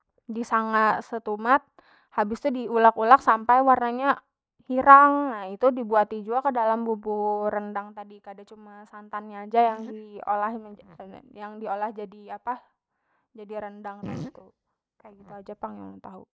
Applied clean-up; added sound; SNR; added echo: neural mask model Resemble Enhance denoiser.